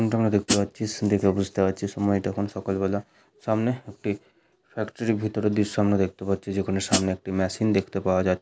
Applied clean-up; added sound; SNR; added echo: neural mask model Resemble Enhance denoiser.